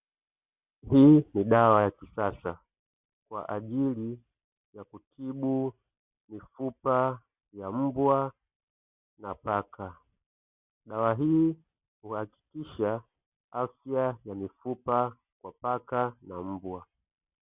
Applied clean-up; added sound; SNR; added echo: none; none; none; none.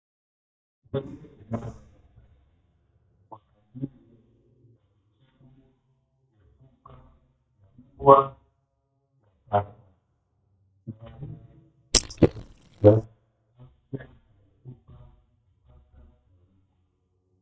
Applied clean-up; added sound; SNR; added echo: neural mask model DeepFilterNet 3.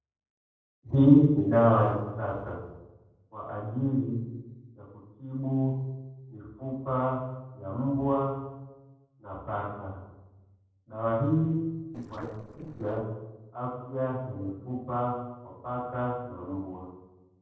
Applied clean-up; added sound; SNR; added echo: neural separator model SepFormer DNS4.